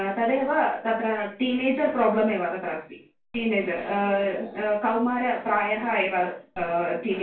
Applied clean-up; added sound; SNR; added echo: none; none; none; reverberation time 0.3 s.